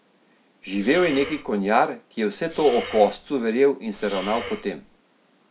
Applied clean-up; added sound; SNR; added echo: none; Breathing; 13 dB; none.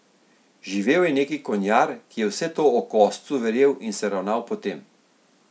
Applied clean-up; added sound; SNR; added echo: none; none; none; none.